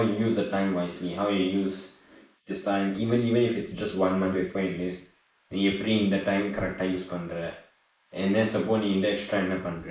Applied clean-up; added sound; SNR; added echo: neural mask model Resemble Enhance denoiser.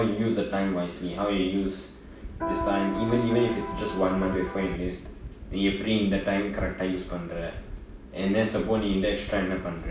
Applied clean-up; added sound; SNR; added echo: none; Electric guitar; 6 dB; none.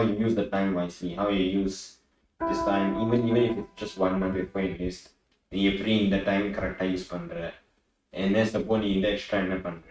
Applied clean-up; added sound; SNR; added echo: neural mask model RNNoise.